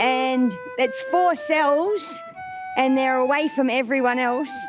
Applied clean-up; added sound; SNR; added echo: none; Wind instrument, woodwind instrument; 13 dB; none.